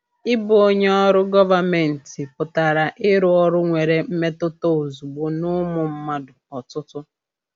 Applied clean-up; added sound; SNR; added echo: none; none; none; none.